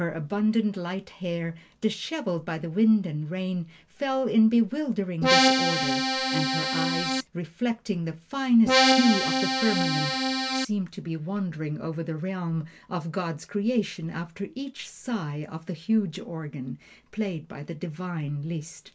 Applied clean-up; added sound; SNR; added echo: none; Accordion; -4 dB; none.